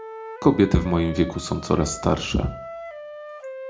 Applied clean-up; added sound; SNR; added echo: none; Wind instrument, woodwind instrument; 14 dB; reverberation time 0.3 s.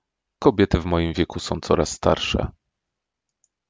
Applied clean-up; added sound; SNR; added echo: none; none; none; none.